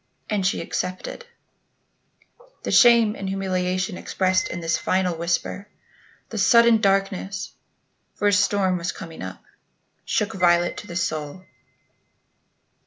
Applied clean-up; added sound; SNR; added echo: none; Piano; 19 dB; none.